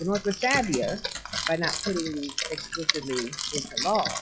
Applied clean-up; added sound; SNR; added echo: classical method log-MMSE.